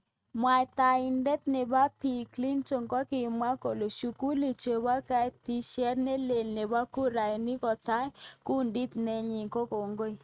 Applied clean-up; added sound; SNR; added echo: neural mask model RNNoise.